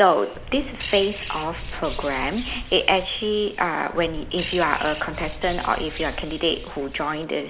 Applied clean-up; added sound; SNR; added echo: none; Bird; 10 dB; none.